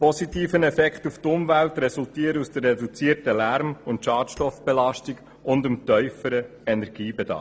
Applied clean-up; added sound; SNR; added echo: neural separator model SepFormer DNS4.